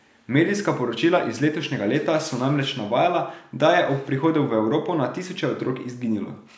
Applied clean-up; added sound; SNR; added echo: none; none; none; none.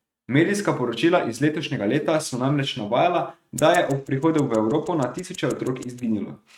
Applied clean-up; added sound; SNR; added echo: neural mask model RNNoise.